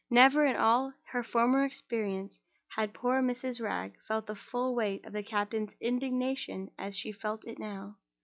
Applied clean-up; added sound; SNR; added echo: none; none; none; none.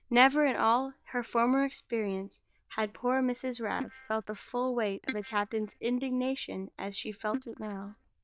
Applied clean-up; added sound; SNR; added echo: neural diffusion model UNIVERSE++.